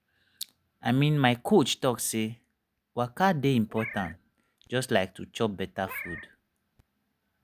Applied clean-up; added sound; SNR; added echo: none; Meow; 14 dB; none.